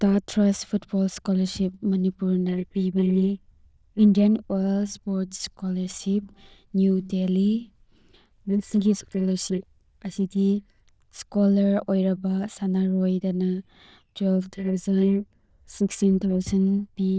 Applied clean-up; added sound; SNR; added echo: neural diffusion model UNIVERSE++.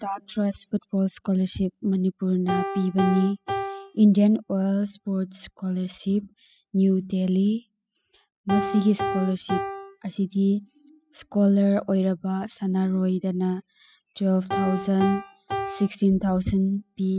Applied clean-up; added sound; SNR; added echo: classical method spectral subtraction.